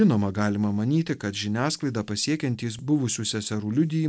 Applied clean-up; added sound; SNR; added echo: none; none; none; none.